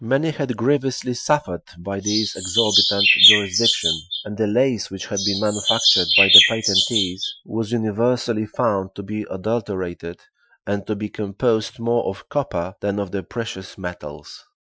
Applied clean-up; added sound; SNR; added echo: classical method Wiener filter.